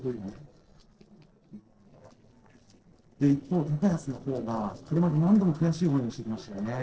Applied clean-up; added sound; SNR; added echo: neural separator model SepFormer DNS4.